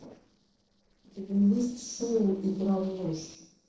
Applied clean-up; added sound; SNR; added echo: neural separator model SepFormer DNS4.